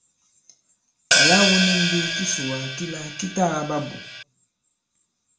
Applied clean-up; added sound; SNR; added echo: none; Hi-hat; -4 dB; reverberation time 0.4 s.